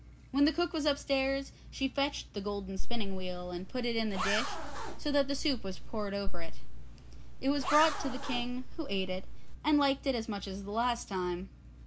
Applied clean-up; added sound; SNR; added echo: none; Zipper (clothing); -5 dB; none.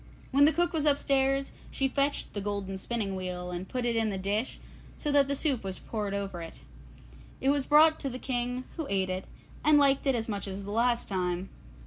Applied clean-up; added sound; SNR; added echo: none; none; none; none.